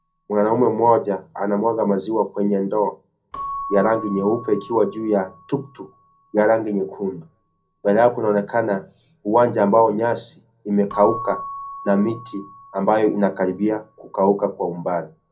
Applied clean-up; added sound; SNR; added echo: none; Keyboard (musical) / Bell; 17 dB; reverberation time 0.2 s.